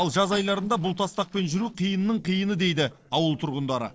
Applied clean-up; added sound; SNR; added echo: neural separator model SepFormer DNS4.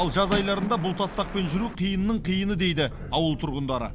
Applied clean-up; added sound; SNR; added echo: none; Cutlery, silverware + Thunder; 10 dB; none.